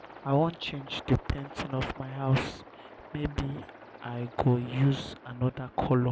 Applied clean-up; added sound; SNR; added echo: none; Aircraft; 18 dB; none.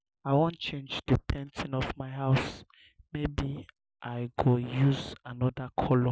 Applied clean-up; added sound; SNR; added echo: none; none; none; none.